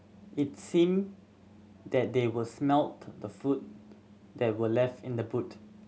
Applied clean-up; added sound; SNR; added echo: none; none; none; none.